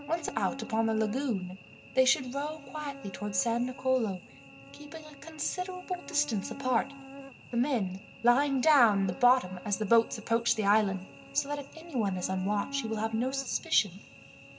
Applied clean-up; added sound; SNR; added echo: none; Cricket / Buzz; 17 dB; reverberation time 2.4 s.